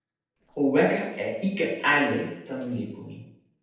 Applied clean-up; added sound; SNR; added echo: neural separator model SepFormer DNS4.